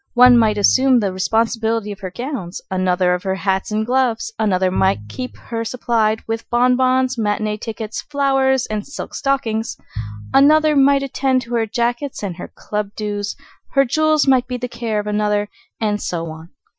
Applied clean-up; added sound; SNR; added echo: classical method Wiener filter.